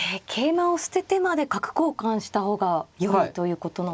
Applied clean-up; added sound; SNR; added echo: none; none; none; none.